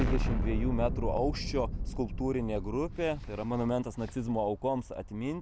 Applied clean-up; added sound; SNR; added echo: none; Explosion; 2 dB; none.